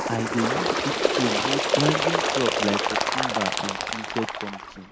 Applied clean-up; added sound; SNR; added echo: none; Bird; -5 dB; none.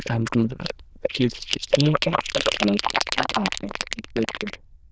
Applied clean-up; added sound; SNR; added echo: neural diffusion model UNIVERSE++.